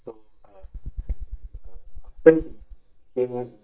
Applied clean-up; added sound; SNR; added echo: neural mask model DeepFilterNet 3.